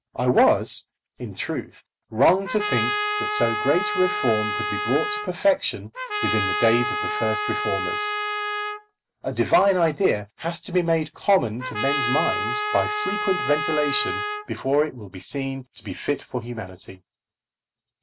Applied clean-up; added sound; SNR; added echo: none; Trumpet; 2 dB; none.